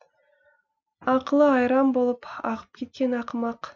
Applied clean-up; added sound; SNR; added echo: none; none; none; none.